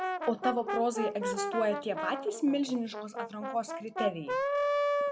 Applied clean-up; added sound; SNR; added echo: none; Brass instrument; 1 dB; none.